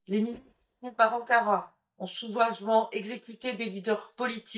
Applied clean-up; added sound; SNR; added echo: neural mask model DeepFilterNet 3.